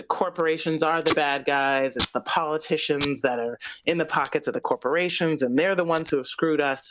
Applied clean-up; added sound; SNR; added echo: none; Packing tape, duct tape; 13 dB; none.